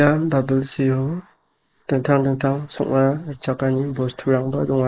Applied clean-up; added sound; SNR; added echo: neural mask model Resemble Enhance denoiser.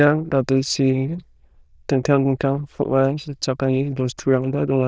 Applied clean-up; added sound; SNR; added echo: neural diffusion model UNIVERSE++.